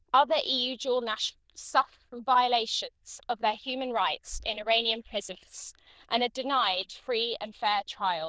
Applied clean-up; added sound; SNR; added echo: neural diffusion model UNIVERSE++.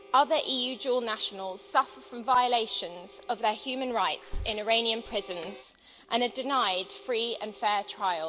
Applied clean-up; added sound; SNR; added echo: none; Harmonica + Alarm; 17 dB; none.